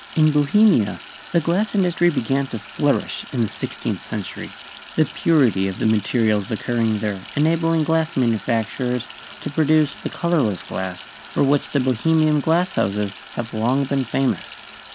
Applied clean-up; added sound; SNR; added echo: none; Sink (filling or washing); 15 dB; none.